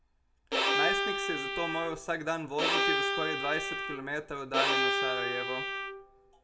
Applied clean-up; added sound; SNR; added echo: none; Bowed string instrument; -4 dB; reverberation time 0.5 s.